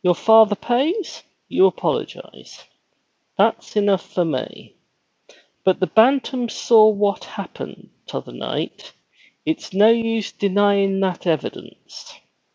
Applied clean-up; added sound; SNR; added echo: none; none; none; none.